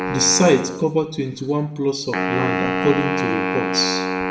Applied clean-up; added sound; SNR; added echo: none; Wind instrument, woodwind instrument; 2 dB; reverberation time 0.6 s.